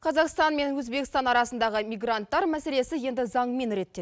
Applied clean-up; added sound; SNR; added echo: none; none; none; none.